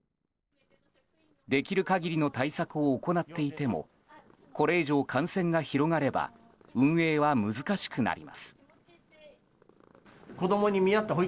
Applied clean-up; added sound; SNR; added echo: neural separator model SepFormer DNS4.